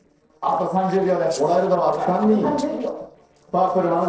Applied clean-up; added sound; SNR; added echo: neural separator model SepFormer DNS4.